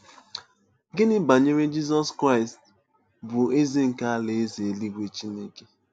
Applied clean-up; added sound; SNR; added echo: none; none; none; none.